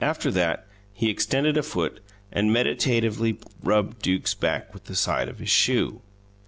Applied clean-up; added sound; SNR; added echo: none; none; none; none.